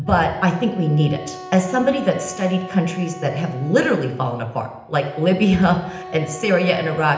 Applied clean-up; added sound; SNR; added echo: none; Wind instrument, woodwind instrument; 15 dB; reverberation time 0.8 s.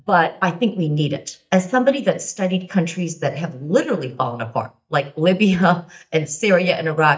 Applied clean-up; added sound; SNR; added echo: neural mask model DeepFilterNet 3.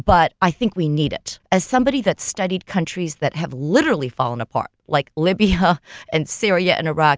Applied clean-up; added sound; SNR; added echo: none; none; none; none.